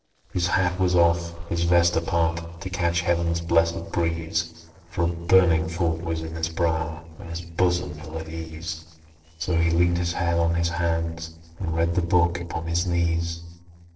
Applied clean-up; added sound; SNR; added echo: neural separator model SepFormer DNS4.